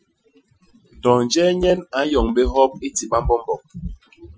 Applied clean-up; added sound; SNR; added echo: classical method Wiener filter.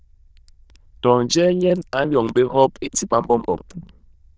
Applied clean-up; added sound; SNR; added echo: neural diffusion model UNIVERSE++.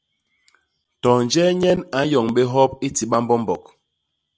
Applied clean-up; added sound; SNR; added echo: none; none; none; none.